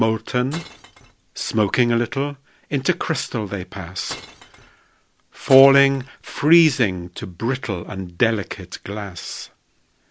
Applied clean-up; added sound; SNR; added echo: none; Glass; 18 dB; none.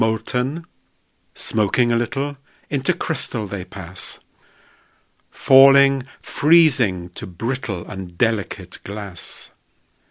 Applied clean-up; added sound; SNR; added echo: none; none; none; none.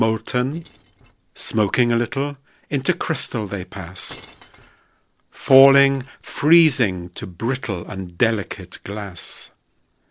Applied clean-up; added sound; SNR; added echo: neural separator model SepFormer DNS4.